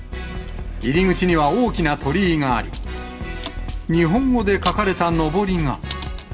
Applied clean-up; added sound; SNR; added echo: none; Mechanisms; 17 dB; reverberation time 2.3 s.